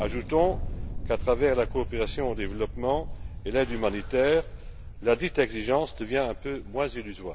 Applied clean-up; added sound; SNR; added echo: none; Thunder; 7 dB; none.